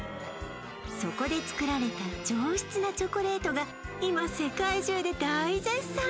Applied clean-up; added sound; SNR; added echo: none; Wind instrument, woodwind instrument + Scratching (performance technique); 19 dB; none.